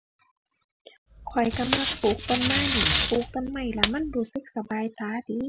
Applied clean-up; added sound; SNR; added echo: none; Packing tape, duct tape; -1 dB; none.